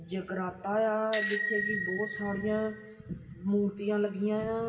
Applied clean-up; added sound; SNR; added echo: none; Bicycle bell; -1 dB; reverberation time 1.0 s.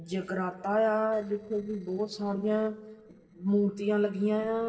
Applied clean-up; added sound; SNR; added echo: neural separator model SepFormer DNS4.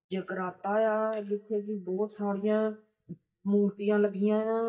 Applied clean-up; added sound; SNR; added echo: neural mask model DeepFilterNet 3.